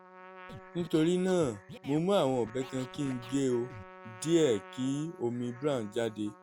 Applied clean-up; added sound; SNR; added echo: none; Scratching (performance technique) + Trumpet; 18 dB; none.